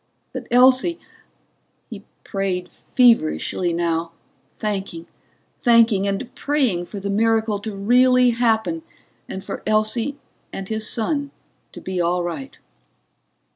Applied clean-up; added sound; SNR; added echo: none; none; none; none.